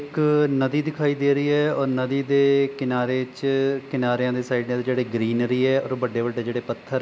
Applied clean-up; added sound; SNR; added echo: none; none; none; none.